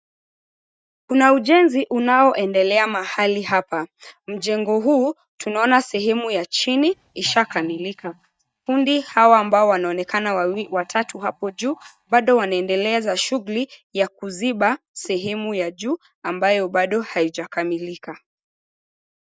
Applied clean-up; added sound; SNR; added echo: neural mask model DeepFilterNet 3.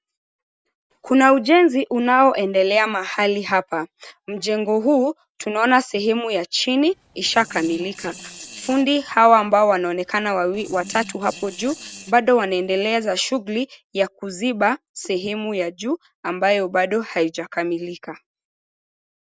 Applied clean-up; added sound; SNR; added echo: neural separator model SepFormer DNS4.